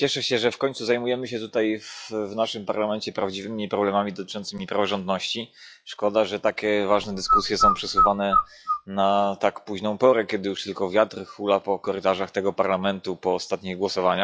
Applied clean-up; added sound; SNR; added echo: classical method log-MMSE.